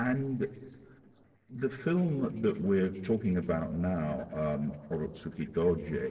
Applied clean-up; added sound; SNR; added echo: neural separator model SepFormer DNS4.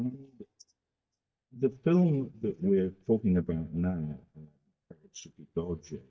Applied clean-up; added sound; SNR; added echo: neural mask model DeepFilterNet 3.